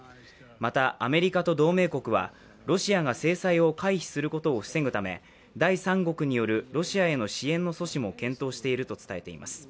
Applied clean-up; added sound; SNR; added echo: none; none; none; none.